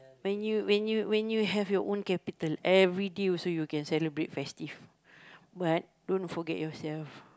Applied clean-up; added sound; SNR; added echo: none; none; none; none.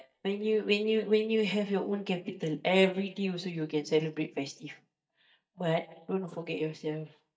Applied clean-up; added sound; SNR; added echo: neural mask model DeepFilterNet 3.